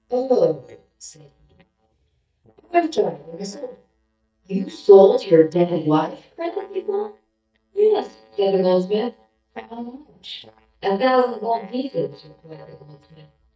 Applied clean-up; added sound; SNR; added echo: neural mask model DeepFilterNet 3.